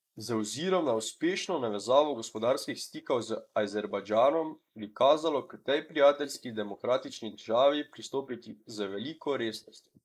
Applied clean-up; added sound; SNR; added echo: neural mask model Resemble Enhance denoiser.